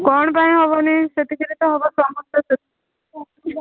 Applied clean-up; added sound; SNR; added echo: none; none; none; none.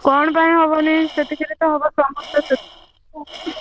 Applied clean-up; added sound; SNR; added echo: neural diffusion model UNIVERSE++.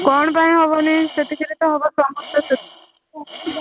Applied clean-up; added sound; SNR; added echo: none; Tools; 18 dB; none.